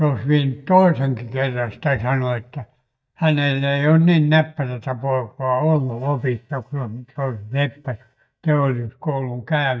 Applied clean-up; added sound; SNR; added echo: neural mask model DeepFilterNet 3.